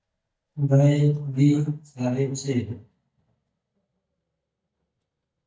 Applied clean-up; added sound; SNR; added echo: neural mask model DeepFilterNet 3.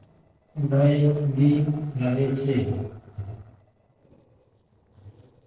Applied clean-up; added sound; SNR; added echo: neural separator model SepFormer DNS4.